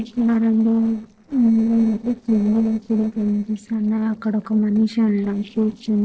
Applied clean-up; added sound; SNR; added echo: neural separator model SepFormer DNS4.